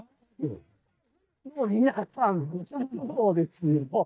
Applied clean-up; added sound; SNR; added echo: neural mask model DeepFilterNet 3.